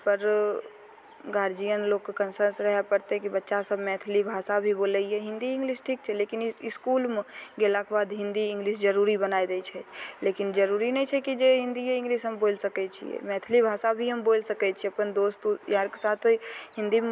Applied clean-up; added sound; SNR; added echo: none; none; none; none.